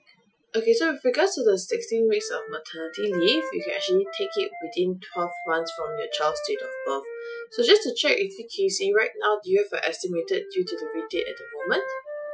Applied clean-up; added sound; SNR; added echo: classical method Wiener filter.